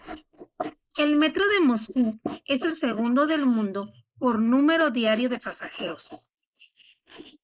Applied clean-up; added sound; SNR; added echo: neural mask model Resemble Enhance denoiser.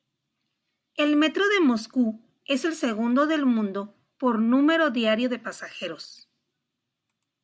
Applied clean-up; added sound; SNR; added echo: none; none; none; none.